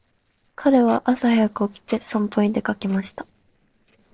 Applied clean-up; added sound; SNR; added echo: neural separator model SepFormer DNS4.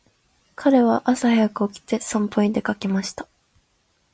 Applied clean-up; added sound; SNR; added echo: none; none; none; none.